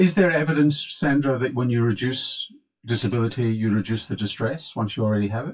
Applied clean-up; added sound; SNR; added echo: classical method WPE with log-MMSE.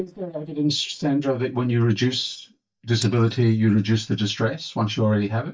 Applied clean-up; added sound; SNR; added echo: neural mask model DeepFilterNet 3.